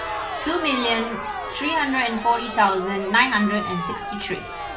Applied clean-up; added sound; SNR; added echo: none; Crowd; 7 dB; reverberation time 0.2 s.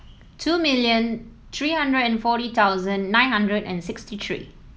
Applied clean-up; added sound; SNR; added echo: none; none; none; none.